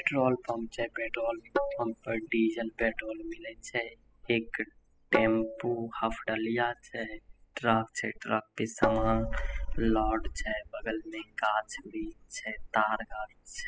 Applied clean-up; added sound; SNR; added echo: classical method spectral subtraction.